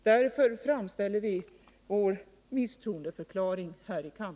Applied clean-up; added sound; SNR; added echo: none; none; none; none.